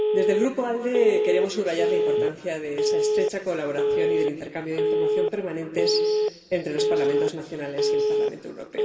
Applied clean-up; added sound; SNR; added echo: none; Telephone; -3 dB; reverberation time 2.0 s.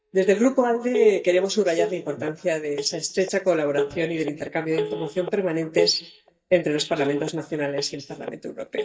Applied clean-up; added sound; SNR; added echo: neural mask model DeepFilterNet 3.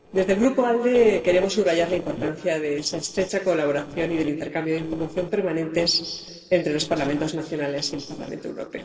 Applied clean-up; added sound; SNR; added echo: neural separator model SepFormer DNS4.